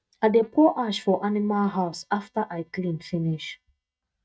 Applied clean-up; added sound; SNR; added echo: neural mask model DeepFilterNet 3.